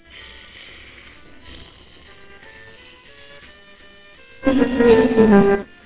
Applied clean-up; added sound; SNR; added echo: neural separator model SepFormer WHAMR!.